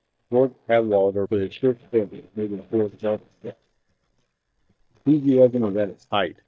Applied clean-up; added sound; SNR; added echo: neural mask model DeepFilterNet 3.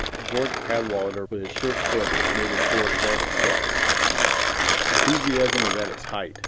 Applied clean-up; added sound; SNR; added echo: none; Mechanisms; -5 dB; none.